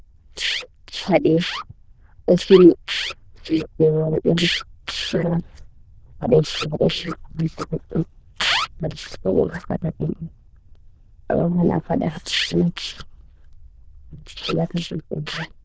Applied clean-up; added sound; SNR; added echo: neural diffusion model UNIVERSE++.